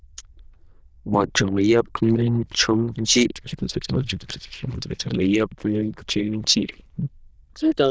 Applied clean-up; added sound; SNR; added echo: neural diffusion model UNIVERSE++.